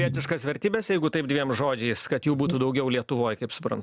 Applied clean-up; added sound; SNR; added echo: none; none; none; none.